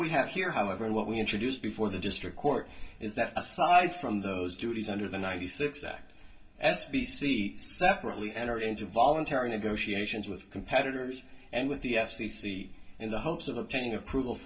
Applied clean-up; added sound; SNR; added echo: none; Wind; 17 dB; reverberation time 0.2 s.